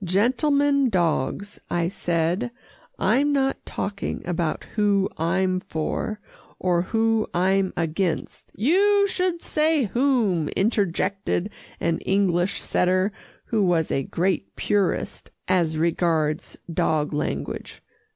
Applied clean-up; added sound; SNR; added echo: none; none; none; none.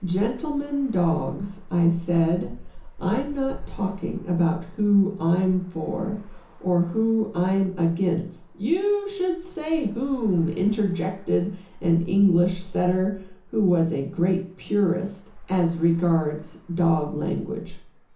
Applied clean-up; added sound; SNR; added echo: none; Traffic noise, roadway noise; 17 dB; reverberation time 0.7 s.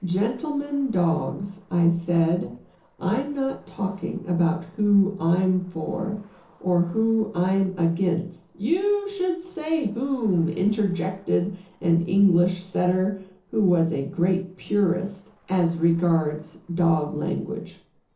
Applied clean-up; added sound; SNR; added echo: neural separator model SepFormer DNS4.